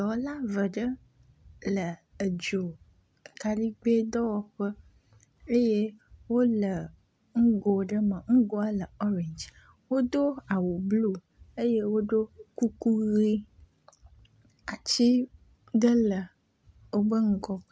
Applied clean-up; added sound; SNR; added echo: none; none; none; none.